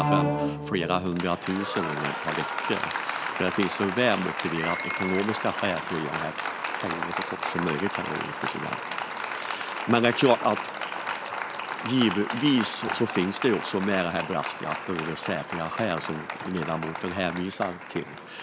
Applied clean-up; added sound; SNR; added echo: none; Applause; 3 dB; none.